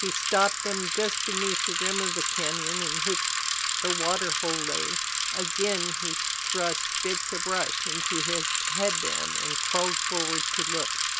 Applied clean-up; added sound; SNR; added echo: none; Bicycle; -5 dB; none.